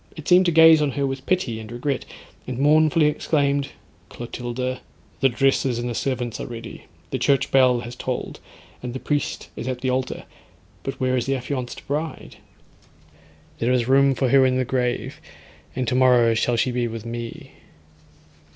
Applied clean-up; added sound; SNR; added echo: none; none; none; none.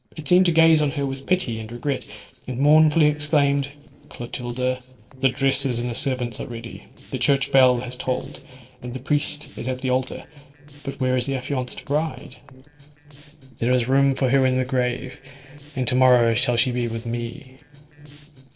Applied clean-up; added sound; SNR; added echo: neural separator model SepFormer DNS4.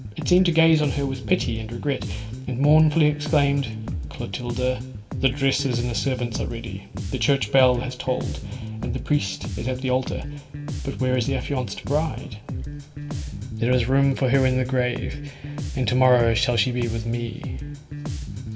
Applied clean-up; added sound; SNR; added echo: none; Bass guitar; 7 dB; reverberation time 2.1 s.